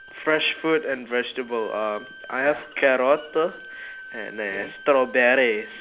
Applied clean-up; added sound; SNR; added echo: none; Bowed string instrument; 19 dB; none.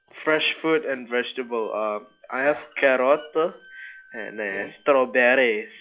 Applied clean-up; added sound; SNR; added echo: classical method log-MMSE.